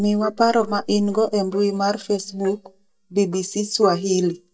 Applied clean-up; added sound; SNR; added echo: neural mask model DeepFilterNet 3.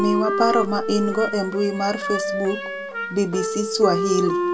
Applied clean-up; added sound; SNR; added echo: none; Wind instrument, woodwind instrument; 2 dB; reverberation time 1.5 s.